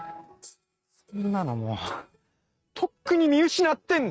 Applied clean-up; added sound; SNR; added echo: neural mask model RNNoise.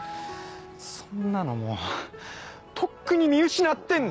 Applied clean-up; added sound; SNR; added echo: none; none; none; none.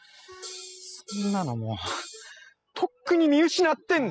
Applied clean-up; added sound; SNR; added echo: classical method spectral subtraction.